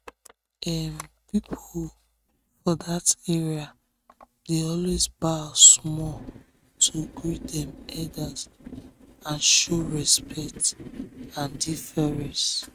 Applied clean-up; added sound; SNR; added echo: neural mask model RNNoise.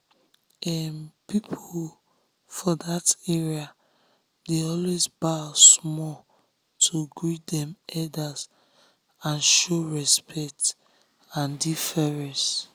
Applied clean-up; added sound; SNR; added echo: none; none; none; none.